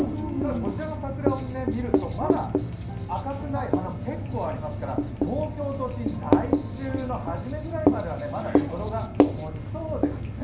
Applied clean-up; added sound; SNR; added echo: none; Writing; -4 dB; reverberation time 0.6 s.